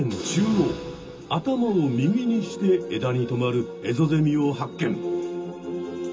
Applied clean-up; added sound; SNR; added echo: none; none; none; reverberation time 0.2 s.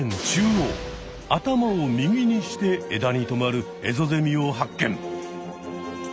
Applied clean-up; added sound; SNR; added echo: none; none; none; none.